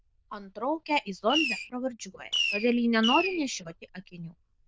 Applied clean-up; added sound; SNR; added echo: neural diffusion model UNIVERSE++.